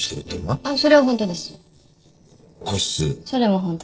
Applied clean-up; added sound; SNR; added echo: neural separator model SepFormer DNS4.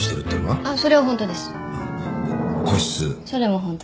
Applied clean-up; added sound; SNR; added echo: none; none; none; none.